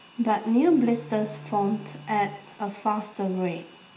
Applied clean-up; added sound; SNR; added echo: none; Bowed string instrument; 17 dB; reverberation time 0.8 s.